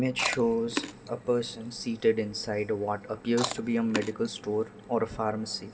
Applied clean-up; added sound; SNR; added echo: none; Chewing, mastication; 8 dB; reverberation time 1.9 s.